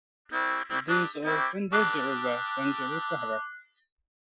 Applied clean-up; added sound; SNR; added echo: classical method Wiener filter.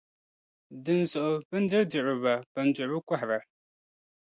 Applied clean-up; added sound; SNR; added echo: none; none; none; none.